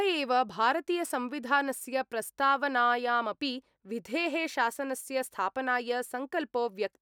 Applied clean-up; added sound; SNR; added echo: none; none; none; none.